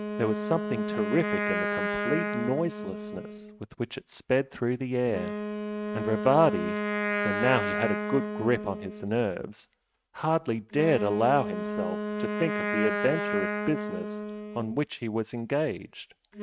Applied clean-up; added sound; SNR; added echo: neural mask model RNNoise.